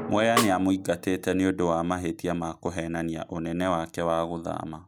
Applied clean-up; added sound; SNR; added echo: none; Snare drum + Drum; 11 dB; none.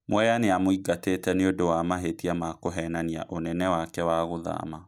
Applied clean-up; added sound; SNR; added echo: none; none; none; none.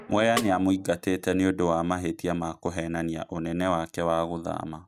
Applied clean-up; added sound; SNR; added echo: neural mask model RNNoise.